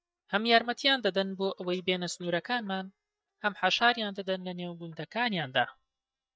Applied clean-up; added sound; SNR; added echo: neural mask model DeepFilterNet 3.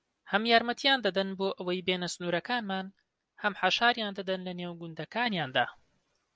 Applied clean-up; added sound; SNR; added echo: none; none; none; none.